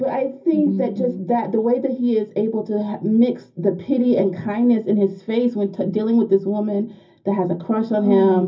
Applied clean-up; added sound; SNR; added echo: none; none; none; reverberation time 0.4 s.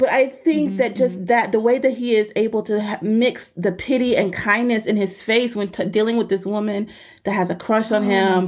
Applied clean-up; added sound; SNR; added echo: none; none; none; none.